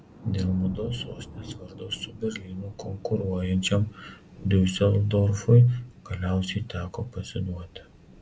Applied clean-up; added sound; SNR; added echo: none; Thunder; 17 dB; none.